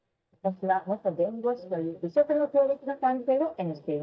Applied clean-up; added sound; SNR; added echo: neural mask model DeepFilterNet 3.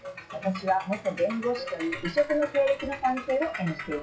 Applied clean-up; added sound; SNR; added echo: classical method WPE with log-MMSE.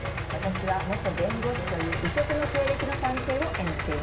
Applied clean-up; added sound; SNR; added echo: none; Idling; 1 dB; reverberation time 0.4 s.